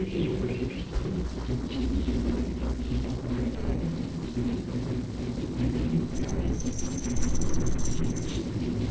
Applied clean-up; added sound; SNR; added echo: neural separator model SepFormer DNS4.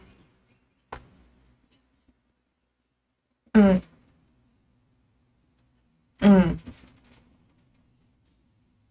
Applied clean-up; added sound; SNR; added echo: neural mask model RNNoise.